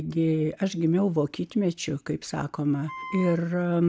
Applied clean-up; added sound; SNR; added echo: none; Wind instrument, woodwind instrument; 13 dB; none.